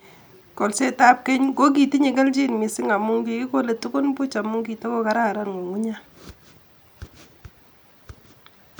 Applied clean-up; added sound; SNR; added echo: none; none; none; none.